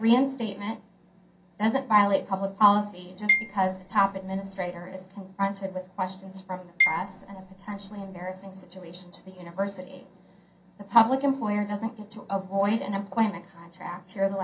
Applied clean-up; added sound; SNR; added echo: none; Marimba, xylophone; 3 dB; reverberation time 0.3 s.